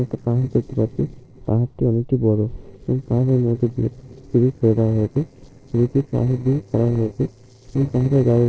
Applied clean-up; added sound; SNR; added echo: neural separator model SepFormer DNS4.